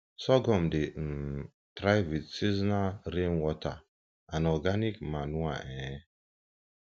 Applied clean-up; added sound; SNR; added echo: none; none; none; none.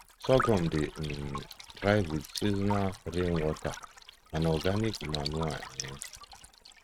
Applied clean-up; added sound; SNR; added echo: neural mask model RNNoise.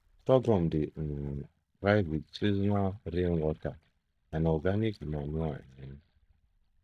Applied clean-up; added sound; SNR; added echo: neural mask model DeepFilterNet 3.